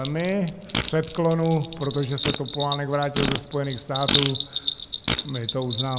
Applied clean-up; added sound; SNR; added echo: none; Bell + Fart; 2 dB; none.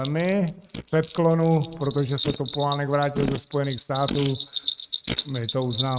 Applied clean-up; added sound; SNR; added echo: neural mask model RNNoise.